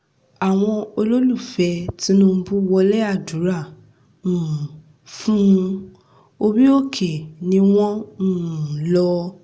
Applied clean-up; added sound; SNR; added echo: none; none; none; none.